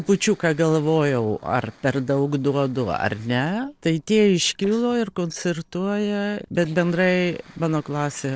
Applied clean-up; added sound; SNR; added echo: neural separator model SepFormer DNS4.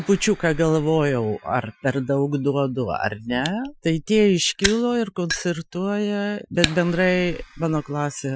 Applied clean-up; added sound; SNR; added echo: classical method Wiener filter.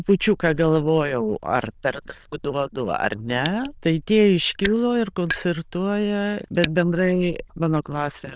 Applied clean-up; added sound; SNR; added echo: neural diffusion model UNIVERSE++.